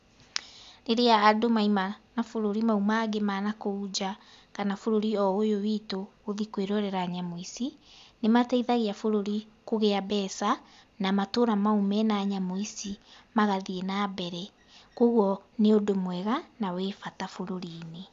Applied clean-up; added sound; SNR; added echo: none; none; none; none.